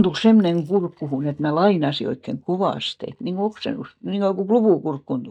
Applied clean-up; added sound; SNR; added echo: neural mask model DeepFilterNet 3.